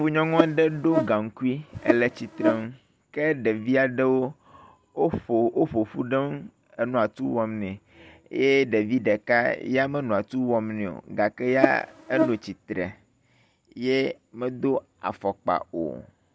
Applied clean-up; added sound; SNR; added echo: none; Buzz; 1 dB; none.